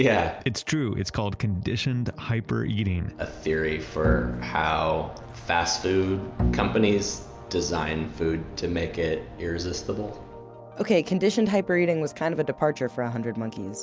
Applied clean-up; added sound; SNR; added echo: none; Bowed string instrument; 4 dB; none.